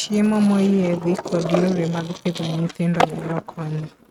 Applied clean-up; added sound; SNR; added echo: neural mask model RNNoise.